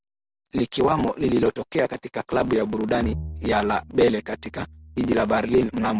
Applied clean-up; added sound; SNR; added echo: none; Bowed string instrument; 14 dB; none.